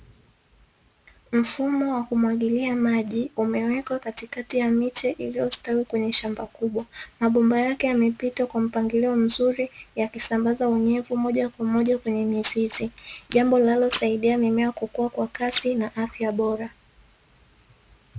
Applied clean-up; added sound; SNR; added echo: none; none; none; none.